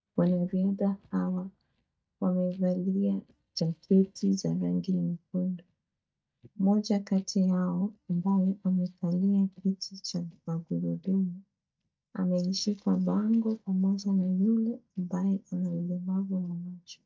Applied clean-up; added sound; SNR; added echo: neural mask model DeepFilterNet 3.